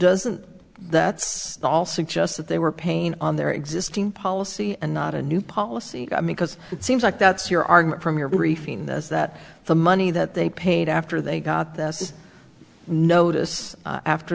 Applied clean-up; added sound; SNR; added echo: none; none; none; none.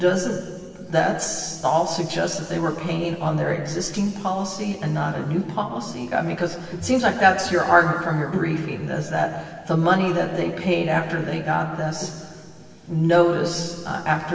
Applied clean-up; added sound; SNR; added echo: none; none; none; reverberation time 2.9 s.